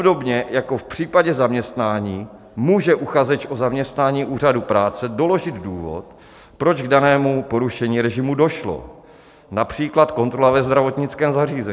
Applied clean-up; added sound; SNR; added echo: none; none; none; none.